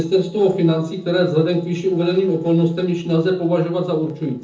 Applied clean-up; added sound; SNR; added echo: neural separator model SepFormer DNS4.